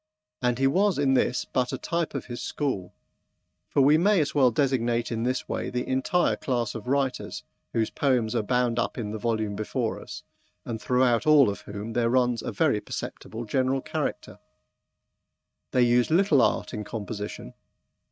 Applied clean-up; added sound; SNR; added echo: neural mask model RNNoise.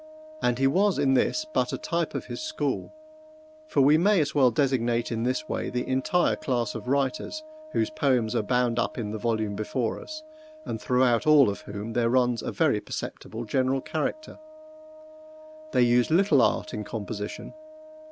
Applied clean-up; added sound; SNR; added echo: none; Wind instrument, woodwind instrument; 20 dB; none.